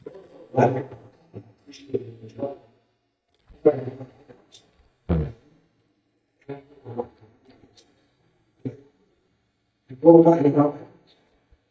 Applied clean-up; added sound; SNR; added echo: neural mask model DeepFilterNet 3.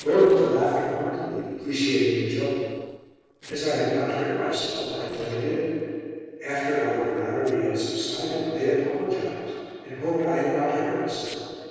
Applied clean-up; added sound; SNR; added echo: neural separator model SepFormer DNS4.